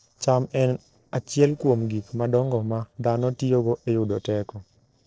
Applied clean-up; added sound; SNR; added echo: neural separator model SepFormer DNS4.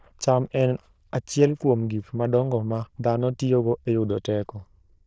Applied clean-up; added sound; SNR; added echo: neural diffusion model UNIVERSE++.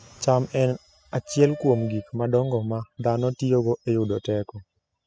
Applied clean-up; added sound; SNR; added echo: classical method spectral subtraction.